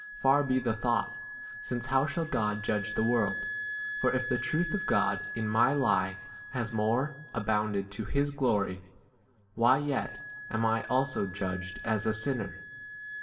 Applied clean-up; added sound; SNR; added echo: none; Wind instrument, woodwind instrument; 10 dB; reverberation time 1.1 s.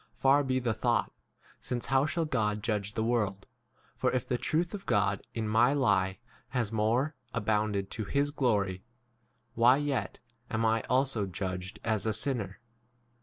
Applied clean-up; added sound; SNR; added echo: none; none; none; none.